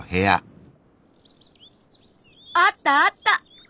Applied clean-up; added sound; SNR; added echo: none; none; none; none.